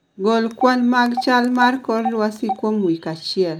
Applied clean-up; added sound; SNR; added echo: none; Telephone; 11 dB; none.